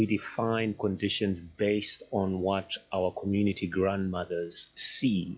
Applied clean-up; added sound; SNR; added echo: classical method log-MMSE.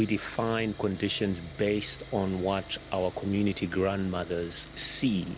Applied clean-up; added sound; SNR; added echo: none; Sawing; 16 dB; none.